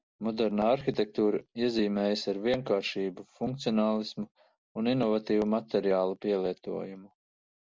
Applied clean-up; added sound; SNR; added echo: none; none; none; none.